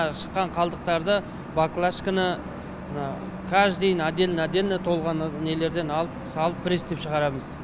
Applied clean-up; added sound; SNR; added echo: none; none; none; none.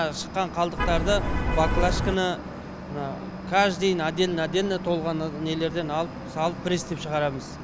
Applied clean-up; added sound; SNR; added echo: none; Vehicle horn, car horn, honking; -2 dB; none.